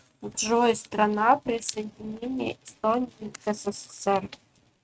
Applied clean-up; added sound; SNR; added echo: neural mask model RNNoise.